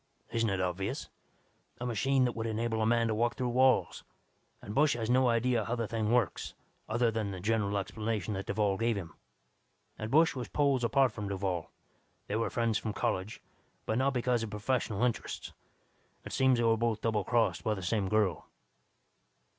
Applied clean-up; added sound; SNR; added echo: none; none; none; none.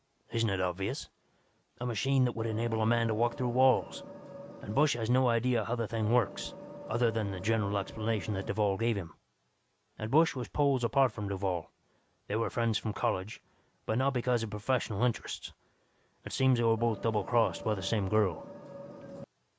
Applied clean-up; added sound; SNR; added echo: none; Vehicle; 14 dB; none.